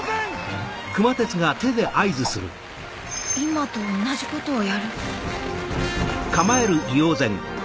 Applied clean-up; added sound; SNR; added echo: none; Bell; 8 dB; none.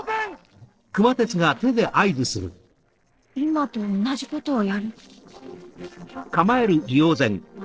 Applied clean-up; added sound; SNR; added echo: neural separator model SepFormer DNS4.